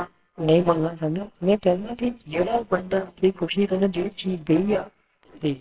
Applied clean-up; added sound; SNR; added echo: neural separator model SepFormer WHAMR!.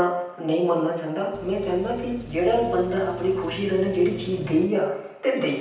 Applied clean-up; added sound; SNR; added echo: none; Engine; 15 dB; reverberation time 0.9 s.